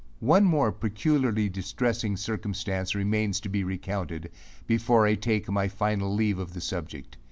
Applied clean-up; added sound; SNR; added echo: none; none; none; none.